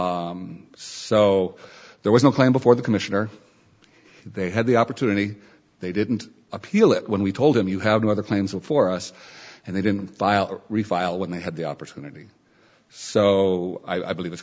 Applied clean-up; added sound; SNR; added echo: none; none; none; none.